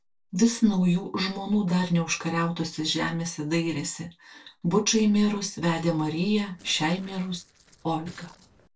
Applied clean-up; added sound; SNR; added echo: neural separator model SepFormer DNS4.